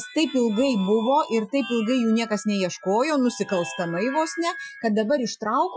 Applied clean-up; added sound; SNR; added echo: classical method Wiener filter.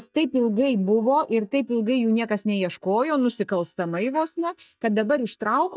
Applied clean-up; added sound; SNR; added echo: neural mask model DeepFilterNet 3.